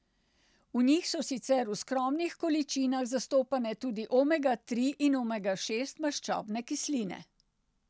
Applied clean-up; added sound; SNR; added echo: none; none; none; none.